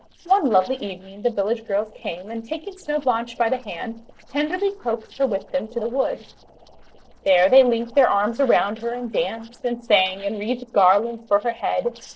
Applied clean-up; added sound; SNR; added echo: neural separator model SepFormer DNS4.